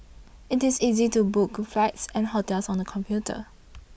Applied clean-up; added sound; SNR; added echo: none; none; none; none.